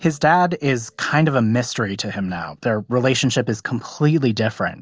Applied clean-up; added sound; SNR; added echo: none; none; none; none.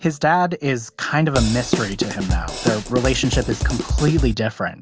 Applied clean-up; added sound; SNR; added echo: none; Drum kit; 2 dB; none.